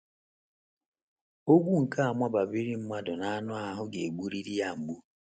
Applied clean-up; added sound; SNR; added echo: none; none; none; none.